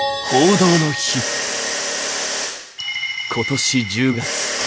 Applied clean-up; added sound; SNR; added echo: none; Mechanisms; 5 dB; none.